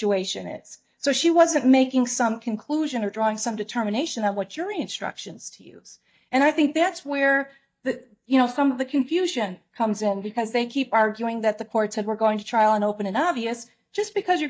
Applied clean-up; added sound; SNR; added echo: neural mask model DeepFilterNet 3.